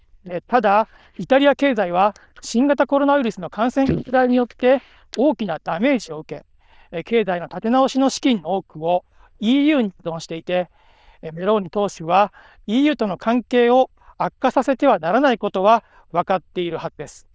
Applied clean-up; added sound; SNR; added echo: neural diffusion model UNIVERSE++.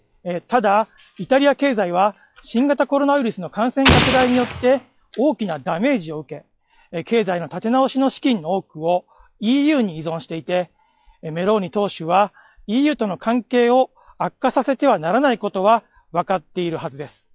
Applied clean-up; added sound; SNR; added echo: classical method log-MMSE.